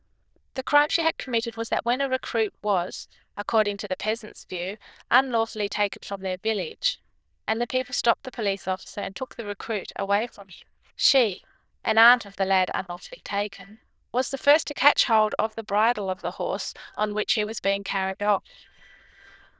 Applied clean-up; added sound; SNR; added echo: neural diffusion model UNIVERSE++.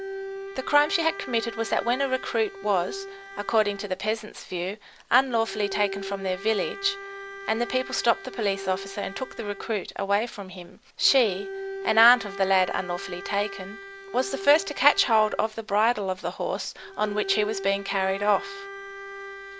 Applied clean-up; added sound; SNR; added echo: none; Bowed string instrument; 12 dB; none.